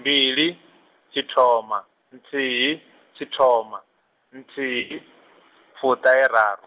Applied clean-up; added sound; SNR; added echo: none; none; none; none.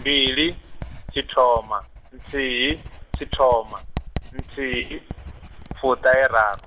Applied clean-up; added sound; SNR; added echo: none; Writing; 12 dB; none.